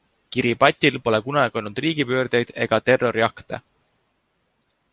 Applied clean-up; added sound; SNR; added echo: none; none; none; none.